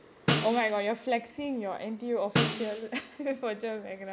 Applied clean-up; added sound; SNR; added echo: none; Snare drum; 2 dB; none.